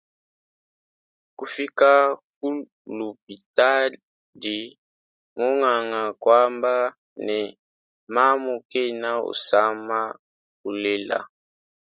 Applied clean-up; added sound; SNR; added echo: none; none; none; none.